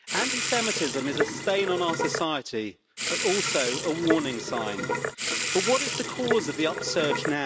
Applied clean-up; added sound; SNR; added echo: none; Sink (filling or washing) / Water tap, faucet; 1 dB; none.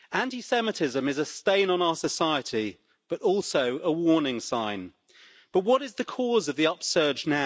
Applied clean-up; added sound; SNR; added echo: none; none; none; none.